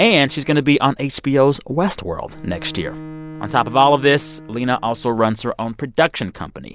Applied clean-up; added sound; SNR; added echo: none; Bowed string instrument; 19 dB; none.